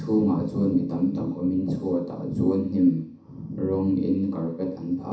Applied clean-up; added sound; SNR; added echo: none; none; none; reverberation time 0.7 s.